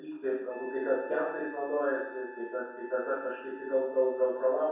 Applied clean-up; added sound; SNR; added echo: none; Wind instrument, woodwind instrument; 17 dB; reverberation time 0.7 s.